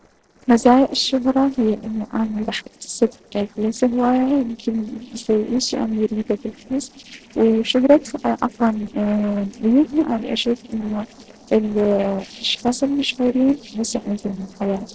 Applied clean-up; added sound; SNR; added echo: neural separator model SepFormer DNS4.